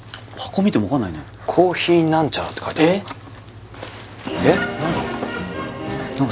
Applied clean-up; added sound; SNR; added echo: none; none; none; none.